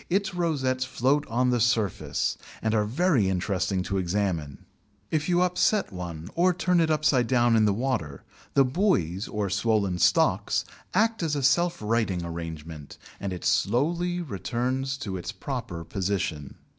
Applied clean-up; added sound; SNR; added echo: none; none; none; none.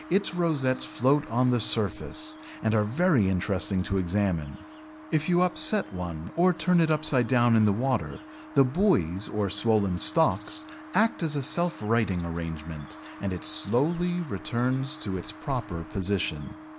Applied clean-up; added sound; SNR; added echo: none; Bird vocalization, bird call, bird song + Brass instrument; 18 dB; none.